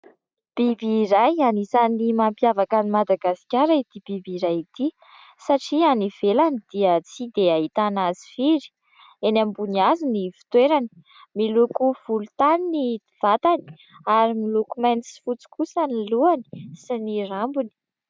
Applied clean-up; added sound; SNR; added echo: none; none; none; none.